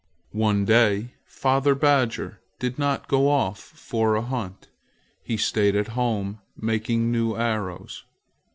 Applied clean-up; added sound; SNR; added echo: none; none; none; none.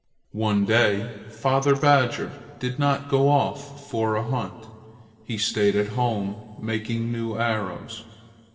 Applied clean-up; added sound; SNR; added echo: neural separator model SepFormer DNS4.